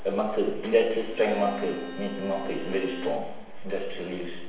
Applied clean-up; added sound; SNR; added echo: none; Bowed string instrument; 13 dB; reverberation time 0.8 s.